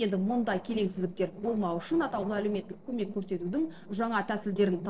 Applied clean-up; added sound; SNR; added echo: neural separator model SepFormer DNS4.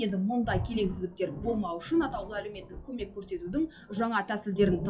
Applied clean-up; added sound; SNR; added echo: classical method WPE with log-MMSE.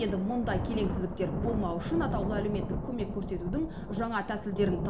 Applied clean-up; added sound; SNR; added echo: none; Thunder; 2 dB; reverberation time 0.4 s.